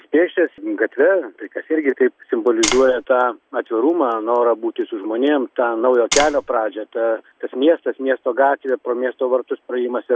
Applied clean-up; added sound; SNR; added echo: none; Tap; 4 dB; none.